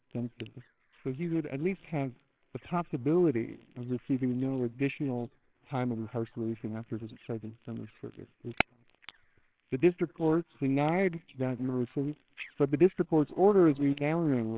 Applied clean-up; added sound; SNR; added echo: neural separator model SepFormer WHAMR!.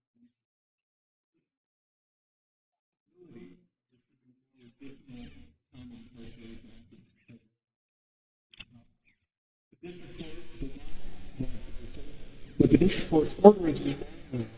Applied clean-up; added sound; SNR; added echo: neural mask model DeepFilterNet 3.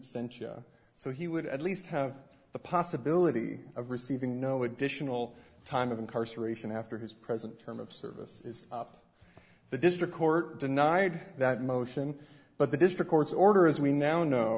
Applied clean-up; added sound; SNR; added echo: none; none; none; none.